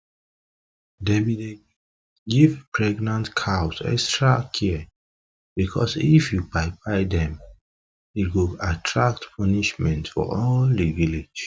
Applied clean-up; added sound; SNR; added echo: none; none; none; none.